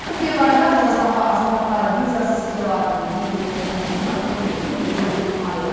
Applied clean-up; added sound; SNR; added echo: none; Waves, surf; 9 dB; reverberation time 2.1 s.